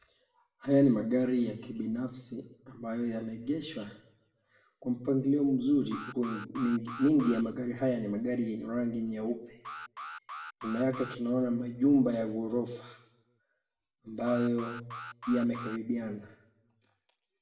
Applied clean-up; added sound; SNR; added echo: none; Alarm; 12 dB; reverberation time 0.6 s.